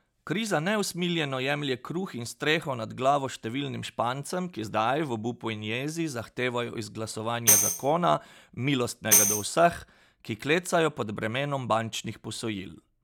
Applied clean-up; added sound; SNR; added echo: none; Tambourine; -2 dB; none.